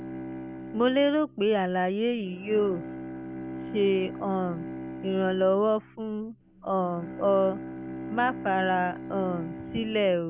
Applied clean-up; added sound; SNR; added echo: none; Bowed string instrument; 11 dB; none.